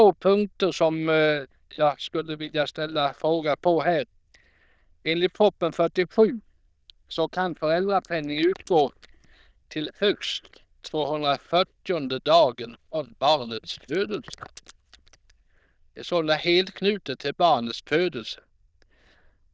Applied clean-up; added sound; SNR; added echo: neural diffusion model UNIVERSE++.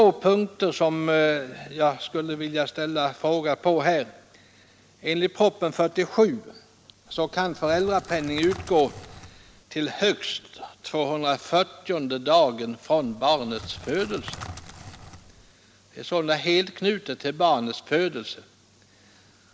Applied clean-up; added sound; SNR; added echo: none; Crackle; 17 dB; none.